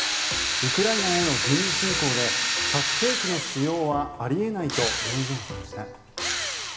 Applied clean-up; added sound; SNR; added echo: none; Drill; -1 dB; reverberation time 1.5 s.